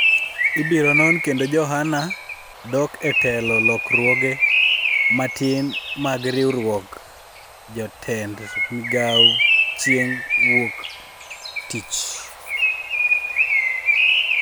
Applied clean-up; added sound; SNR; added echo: none; Bird; -3 dB; none.